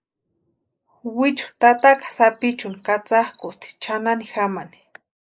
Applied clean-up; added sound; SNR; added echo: neural mask model Resemble Enhance denoiser.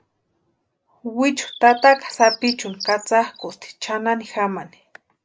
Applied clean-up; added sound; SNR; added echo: none; Bird; 14 dB; none.